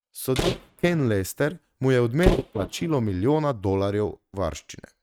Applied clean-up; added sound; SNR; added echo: neural mask model RNNoise.